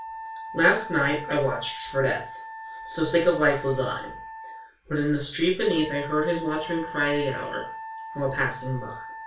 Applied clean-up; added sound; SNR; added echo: none; Wind instrument, woodwind instrument; 12 dB; reverberation time 0.3 s.